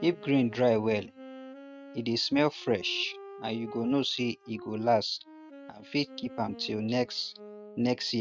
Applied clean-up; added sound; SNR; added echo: neural mask model RNNoise.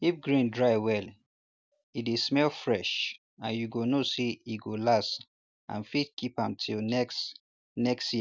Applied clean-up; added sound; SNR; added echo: none; none; none; none.